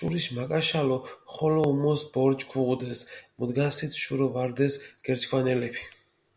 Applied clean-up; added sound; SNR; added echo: none; none; none; none.